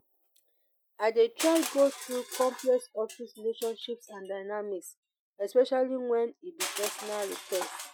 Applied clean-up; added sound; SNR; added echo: classical method Wiener filter.